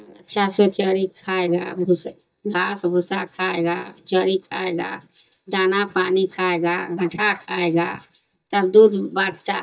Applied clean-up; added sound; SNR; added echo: neural mask model DeepFilterNet 3.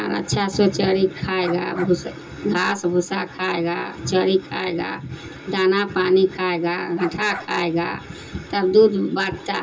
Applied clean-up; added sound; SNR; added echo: none; Bark; 14 dB; reverberation time 0.2 s.